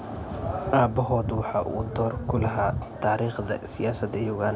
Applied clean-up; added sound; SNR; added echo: none; none; none; none.